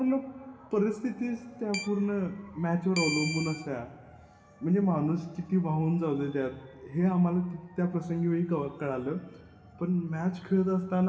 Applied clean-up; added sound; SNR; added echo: none; Keyboard (musical); 8 dB; reverberation time 1.1 s.